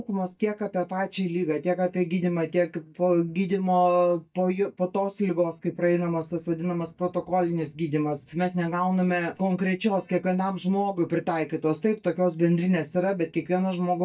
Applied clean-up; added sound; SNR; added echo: neural mask model DeepFilterNet 3.